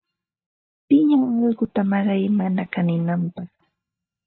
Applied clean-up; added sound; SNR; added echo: neural mask model DeepFilterNet 3.